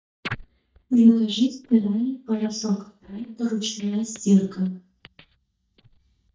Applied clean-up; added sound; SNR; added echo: neural mask model DeepFilterNet 3.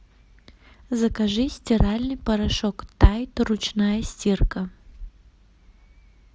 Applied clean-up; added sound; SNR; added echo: none; none; none; none.